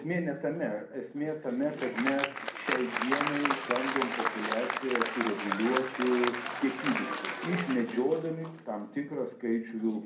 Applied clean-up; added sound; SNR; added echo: none; Applause; 3 dB; reverberation time 0.5 s.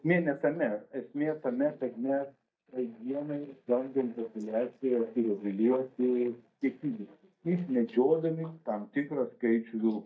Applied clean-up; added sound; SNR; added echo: neural mask model DeepFilterNet 3.